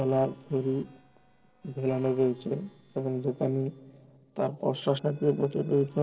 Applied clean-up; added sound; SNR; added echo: neural separator model SepFormer DNS4.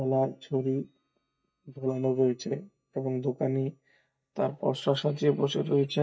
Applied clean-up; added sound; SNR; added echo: neural mask model DeepFilterNet 3.